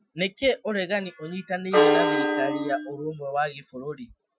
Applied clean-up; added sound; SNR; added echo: classical method Wiener filter.